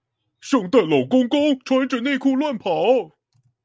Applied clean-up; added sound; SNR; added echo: none; none; none; none.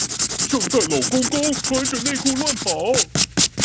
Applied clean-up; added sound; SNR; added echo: none; Writing; -1 dB; none.